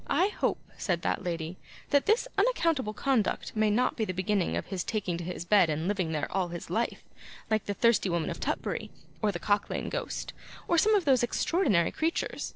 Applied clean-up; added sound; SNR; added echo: neural separator model SepFormer DNS4.